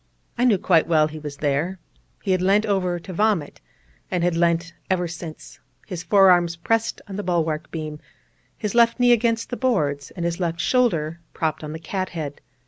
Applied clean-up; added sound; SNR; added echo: none; none; none; none.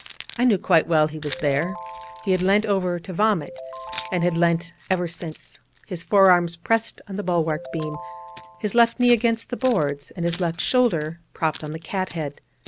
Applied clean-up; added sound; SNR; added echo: none; Ringtone + Keys jangling; 13 dB; none.